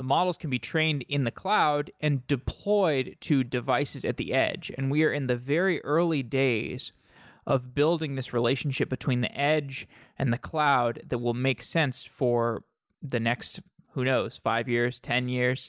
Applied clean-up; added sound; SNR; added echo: none; none; none; none.